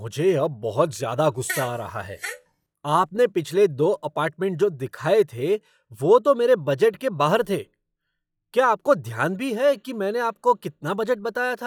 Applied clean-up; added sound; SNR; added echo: classical method log-MMSE.